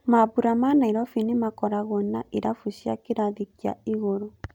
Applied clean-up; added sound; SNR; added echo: none; none; none; none.